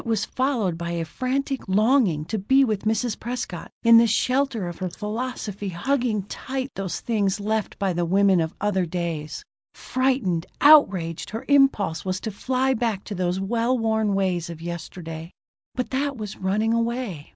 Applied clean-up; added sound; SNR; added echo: neural mask model Resemble Enhance denoiser.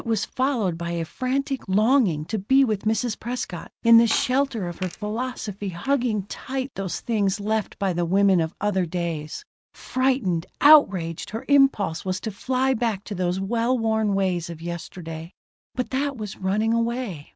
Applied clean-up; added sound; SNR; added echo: neural mask model RNNoise.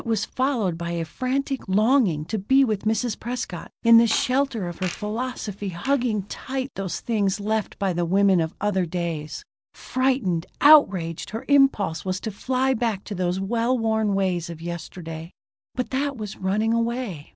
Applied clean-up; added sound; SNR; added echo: neural separator model SepFormer DNS4.